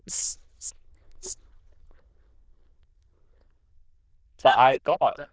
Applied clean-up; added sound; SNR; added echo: neural diffusion model UNIVERSE++.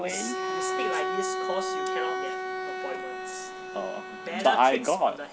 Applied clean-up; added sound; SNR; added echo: none; Bowed string instrument; 3 dB; none.